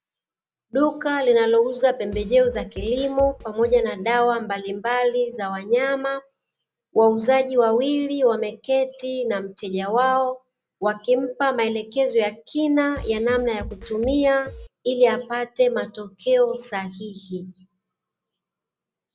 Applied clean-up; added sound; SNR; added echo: none; Drum kit; 14 dB; none.